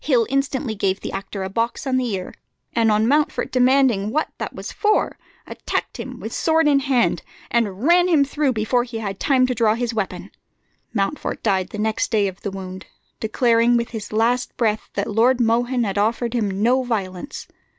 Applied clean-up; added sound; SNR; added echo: none; none; none; none.